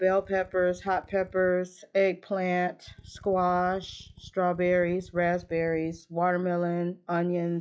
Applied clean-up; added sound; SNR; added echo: classical method log-MMSE.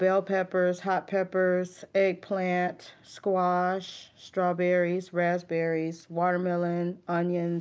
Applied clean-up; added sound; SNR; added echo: none; none; none; none.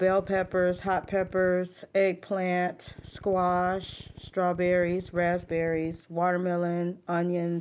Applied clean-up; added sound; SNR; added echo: none; Drill; 19 dB; none.